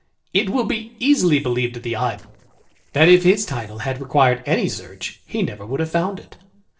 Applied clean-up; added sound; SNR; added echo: neural separator model SepFormer DNS4.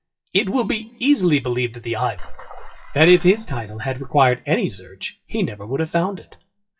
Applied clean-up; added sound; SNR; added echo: classical method WPE with log-MMSE.